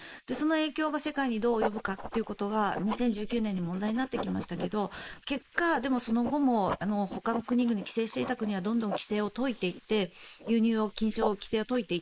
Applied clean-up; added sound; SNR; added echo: neural mask model Resemble Enhance denoiser.